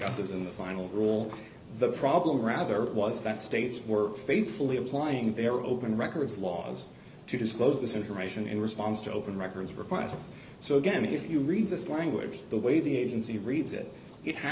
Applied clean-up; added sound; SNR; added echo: none; none; none; none.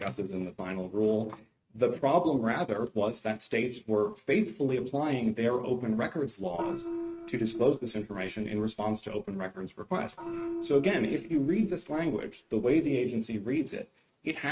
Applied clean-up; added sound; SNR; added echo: neural mask model RNNoise.